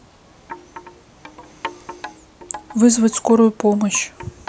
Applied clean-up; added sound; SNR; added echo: none; Wind chime; 17 dB; none.